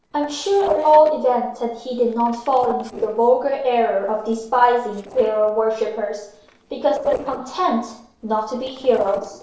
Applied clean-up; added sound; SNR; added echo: neural separator model SepFormer DNS4.